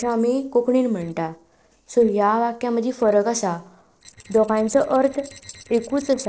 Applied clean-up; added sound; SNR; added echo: neural separator model SepFormer DNS4.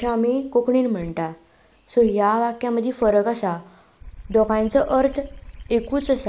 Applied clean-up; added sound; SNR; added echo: neural mask model Resemble Enhance denoiser.